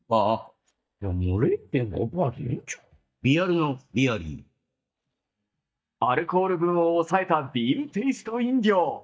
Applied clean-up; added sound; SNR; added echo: neural mask model DeepFilterNet 3.